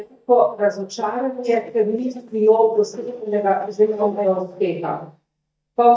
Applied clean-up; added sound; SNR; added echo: neural mask model DeepFilterNet 3.